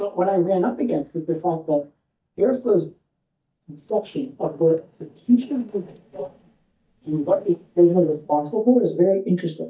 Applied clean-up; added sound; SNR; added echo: neural mask model DeepFilterNet 3.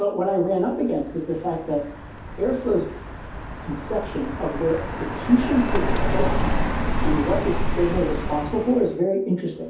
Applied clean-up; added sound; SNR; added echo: none; Car passing by; 2 dB; reverberation time 0.6 s.